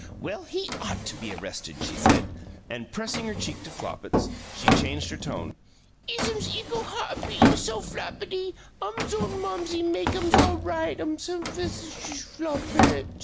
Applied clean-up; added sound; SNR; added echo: none; Drawer open or close; -4 dB; none.